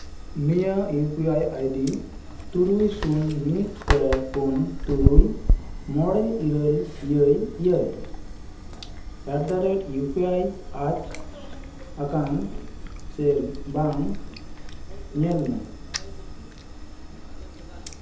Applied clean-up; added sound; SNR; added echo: none; Chewing, mastication; 3 dB; reverberation time 1.2 s.